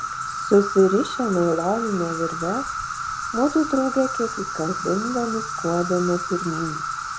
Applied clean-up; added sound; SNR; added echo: none; Insect; 6 dB; reverberation time 0.4 s.